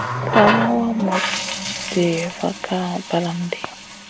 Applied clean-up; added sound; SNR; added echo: none; Water tap, faucet; 3 dB; none.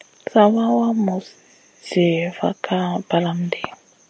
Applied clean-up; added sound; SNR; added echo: none; none; none; none.